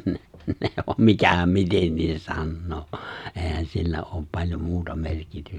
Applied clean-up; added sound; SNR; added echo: none; none; none; none.